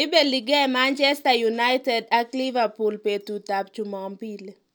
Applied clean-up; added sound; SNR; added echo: none; none; none; none.